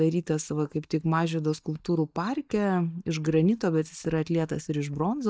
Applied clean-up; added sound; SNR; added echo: neural mask model DeepFilterNet 3.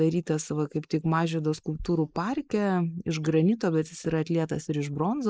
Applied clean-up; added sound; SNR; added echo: neural mask model Resemble Enhance denoiser.